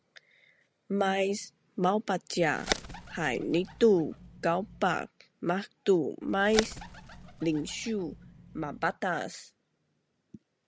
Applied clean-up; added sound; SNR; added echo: none; Bird; 10 dB; none.